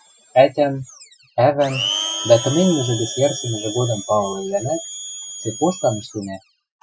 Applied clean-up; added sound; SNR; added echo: classical method Wiener filter.